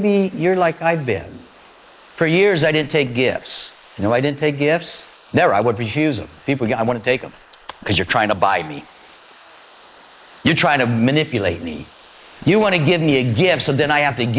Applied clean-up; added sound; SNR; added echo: neural mask model Resemble Enhance denoiser.